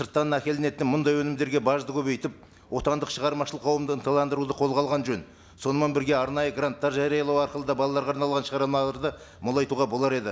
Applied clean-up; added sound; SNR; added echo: none; none; none; none.